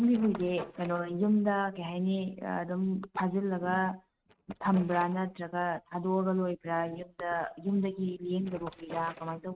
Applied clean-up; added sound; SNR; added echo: neural mask model RNNoise.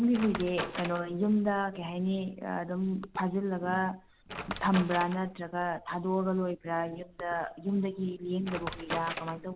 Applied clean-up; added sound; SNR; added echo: none; Wood; 12 dB; none.